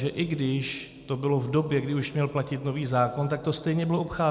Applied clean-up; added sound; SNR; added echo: none; none; none; none.